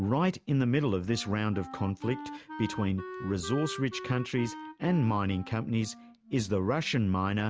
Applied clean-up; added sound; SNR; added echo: none; Wind instrument, woodwind instrument; 15 dB; none.